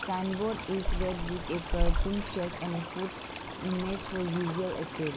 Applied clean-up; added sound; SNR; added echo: none; Stream; 0 dB; none.